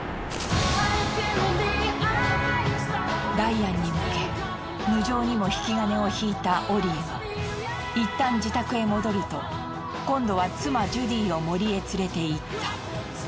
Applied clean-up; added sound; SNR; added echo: none; none; none; none.